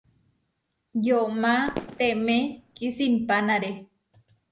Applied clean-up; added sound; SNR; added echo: none; Fireworks; 13 dB; none.